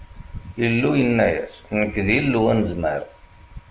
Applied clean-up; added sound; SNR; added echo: none; none; none; none.